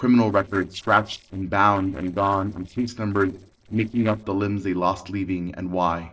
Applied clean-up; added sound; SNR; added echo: neural separator model SepFormer DNS4.